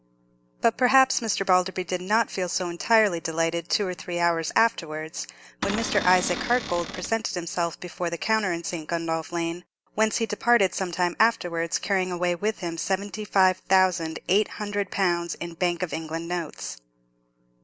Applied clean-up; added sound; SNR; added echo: none; Cupboard open or close / Door; 7 dB; none.